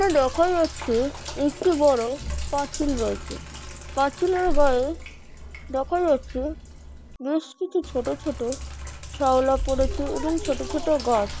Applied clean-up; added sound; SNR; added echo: none; Sink (filling or washing); 7 dB; none.